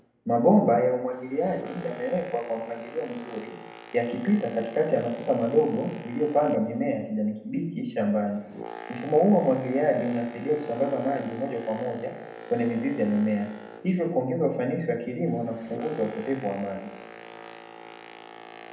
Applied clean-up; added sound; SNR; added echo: none; Boat, Water vehicle; 16 dB; reverberation time 0.7 s.